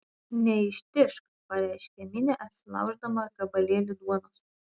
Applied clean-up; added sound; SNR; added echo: none; none; none; none.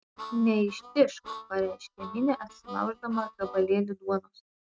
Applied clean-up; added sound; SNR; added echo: neural mask model RNNoise.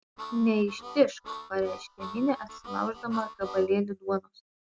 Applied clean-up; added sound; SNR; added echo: none; Harmonica; 13 dB; none.